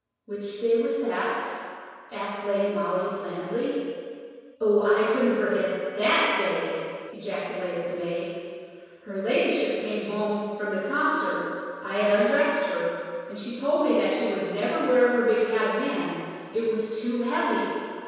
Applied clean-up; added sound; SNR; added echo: none; none; none; reverberation time 1.9 s.